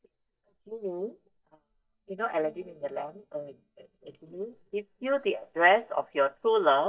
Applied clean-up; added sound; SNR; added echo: neural mask model DeepFilterNet 3.